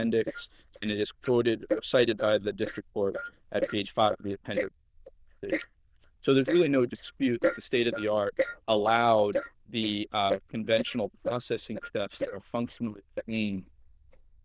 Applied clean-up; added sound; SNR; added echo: neural diffusion model UNIVERSE++.